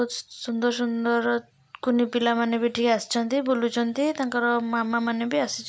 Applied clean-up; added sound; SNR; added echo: none; none; none; none.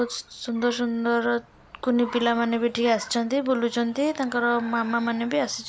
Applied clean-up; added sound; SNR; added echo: none; Car; 20 dB; none.